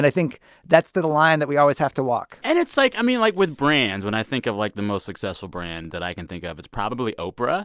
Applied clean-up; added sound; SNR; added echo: none; none; none; none.